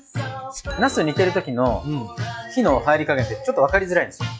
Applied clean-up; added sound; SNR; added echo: classical method log-MMSE.